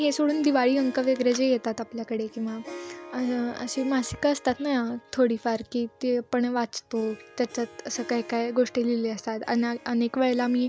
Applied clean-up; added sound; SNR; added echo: none; Harp; 20 dB; none.